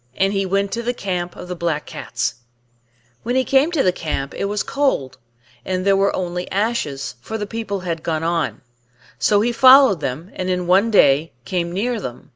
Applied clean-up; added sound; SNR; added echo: none; none; none; none.